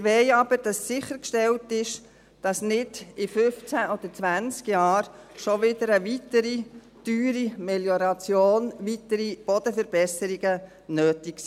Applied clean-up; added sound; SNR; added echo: none; none; none; none.